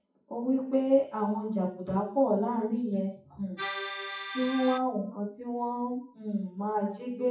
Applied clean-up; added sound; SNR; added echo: classical method WPE with log-MMSE.